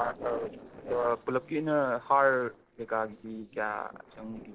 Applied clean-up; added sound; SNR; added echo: neural separator model SepFormer DNS4.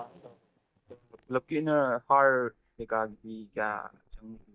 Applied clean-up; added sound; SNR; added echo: neural mask model DeepFilterNet 3.